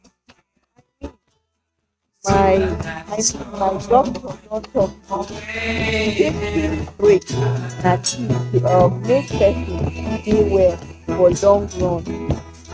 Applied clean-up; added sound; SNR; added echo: neural mask model RNNoise.